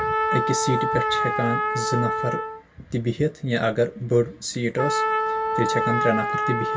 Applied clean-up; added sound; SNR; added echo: none; Trumpet; 0 dB; reverberation time 0.1 s.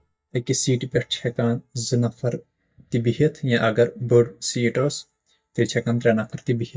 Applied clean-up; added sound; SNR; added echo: neural mask model DeepFilterNet 3.